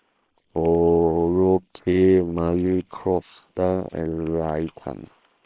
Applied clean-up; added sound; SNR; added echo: neural separator model SepFormer WHAM!.